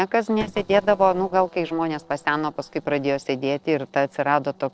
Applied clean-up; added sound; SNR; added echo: neural separator model SepFormer DNS4.